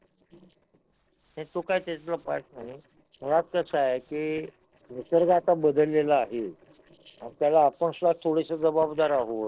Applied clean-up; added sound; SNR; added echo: neural separator model SepFormer DNS4.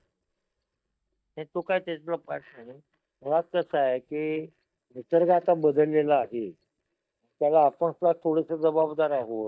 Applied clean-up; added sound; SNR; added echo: neural mask model DeepFilterNet 3.